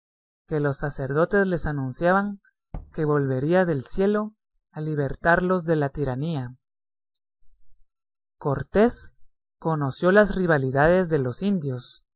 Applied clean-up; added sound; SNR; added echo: neural mask model DeepFilterNet 3.